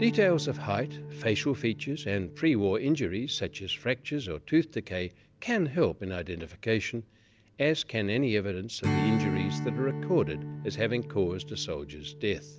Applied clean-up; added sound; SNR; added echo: none; Strum; 8 dB; none.